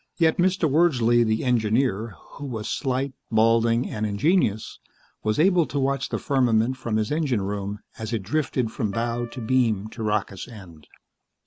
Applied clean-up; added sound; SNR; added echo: none; Piano; 20 dB; none.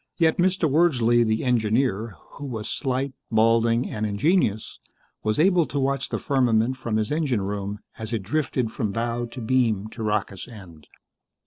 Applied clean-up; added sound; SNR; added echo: neural separator model SepFormer DNS4.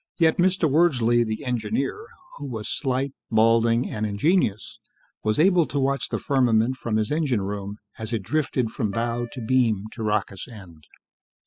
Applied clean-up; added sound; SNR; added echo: classical method spectral subtraction.